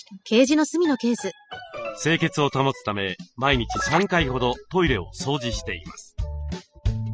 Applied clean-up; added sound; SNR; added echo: classical method spectral subtraction.